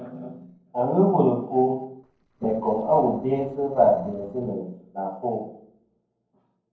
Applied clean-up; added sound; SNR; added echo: neural separator model SepFormer DNS4.